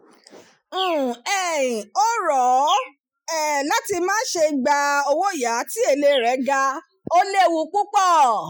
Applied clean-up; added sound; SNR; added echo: classical method Wiener filter.